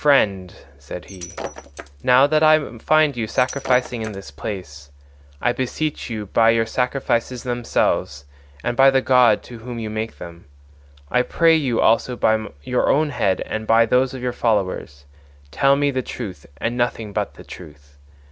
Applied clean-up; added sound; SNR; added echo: none; Shatter; 15 dB; none.